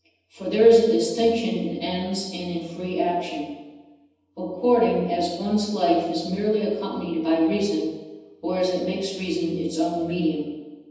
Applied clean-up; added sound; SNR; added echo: none; none; none; reverberation time 1.1 s.